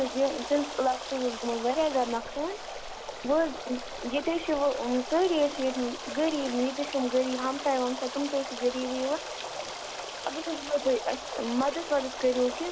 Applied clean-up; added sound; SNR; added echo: none; Stream; 8 dB; none.